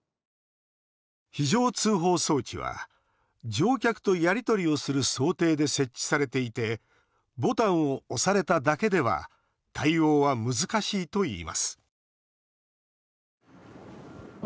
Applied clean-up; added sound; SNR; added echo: none; none; none; none.